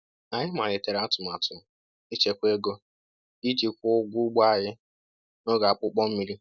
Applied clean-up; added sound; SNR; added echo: none; none; none; none.